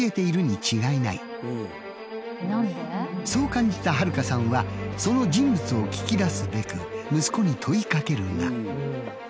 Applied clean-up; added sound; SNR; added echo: none; none; none; none.